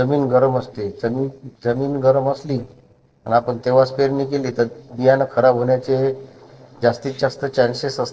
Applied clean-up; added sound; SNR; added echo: neural separator model SepFormer DNS4.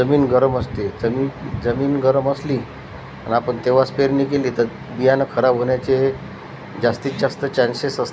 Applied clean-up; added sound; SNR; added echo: none; none; none; none.